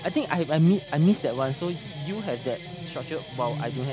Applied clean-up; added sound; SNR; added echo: none; Guitar; 12 dB; none.